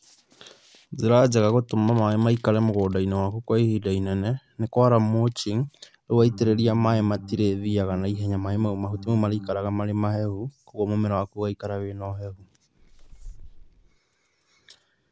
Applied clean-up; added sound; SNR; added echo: none; Organ + Bird; 14 dB; none.